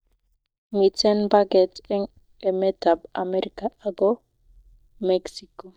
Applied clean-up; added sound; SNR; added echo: neural mask model DeepFilterNet 3.